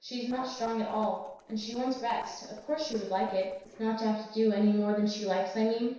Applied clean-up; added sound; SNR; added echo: neural separator model SepFormer DNS4.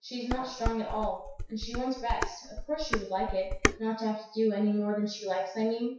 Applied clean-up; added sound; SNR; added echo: classical method WPE with log-MMSE.